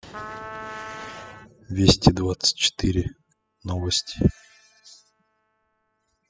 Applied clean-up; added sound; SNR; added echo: classical method spectral subtraction.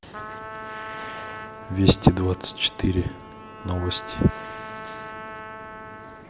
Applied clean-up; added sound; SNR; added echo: none; Trumpet; 12 dB; none.